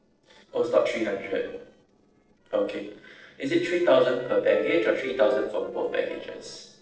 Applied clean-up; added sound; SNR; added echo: neural separator model SepFormer DNS4.